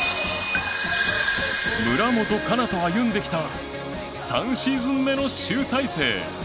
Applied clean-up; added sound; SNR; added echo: none; none; none; none.